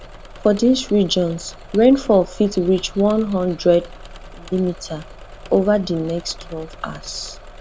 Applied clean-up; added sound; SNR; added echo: none; Engine / Mechanisms; 18 dB; none.